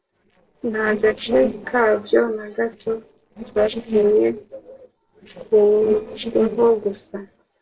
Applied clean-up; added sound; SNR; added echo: neural separator model SepFormer DNS4.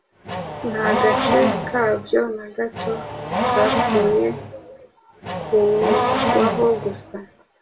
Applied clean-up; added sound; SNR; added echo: none; Race car, auto racing / Accelerating, revving, vroom; 2 dB; reverberation time 0.2 s.